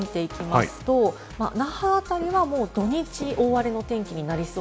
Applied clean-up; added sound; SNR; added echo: none; none; none; none.